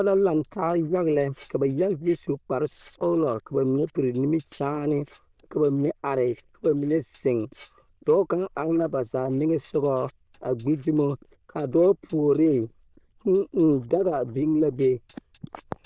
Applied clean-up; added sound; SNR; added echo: neural diffusion model UNIVERSE++.